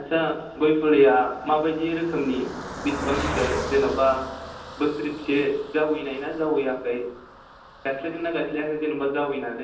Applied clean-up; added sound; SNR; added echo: none; Car passing by; 12 dB; reverberation time 0.6 s.